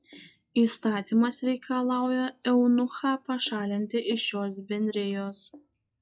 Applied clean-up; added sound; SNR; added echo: classical method log-MMSE.